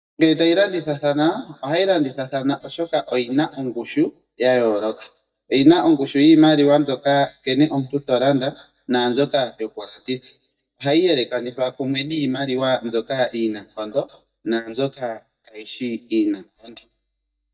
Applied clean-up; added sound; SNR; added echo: neural mask model DeepFilterNet 3.